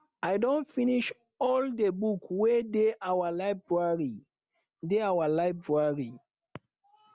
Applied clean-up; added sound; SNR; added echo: none; none; none; none.